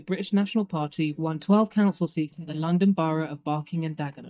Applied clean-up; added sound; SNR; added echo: neural mask model DeepFilterNet 3.